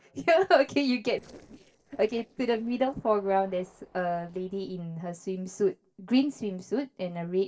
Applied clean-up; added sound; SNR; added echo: neural separator model SepFormer DNS4.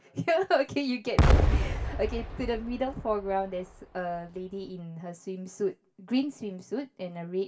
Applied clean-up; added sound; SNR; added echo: none; Explosion; -3 dB; reverberation time 0.2 s.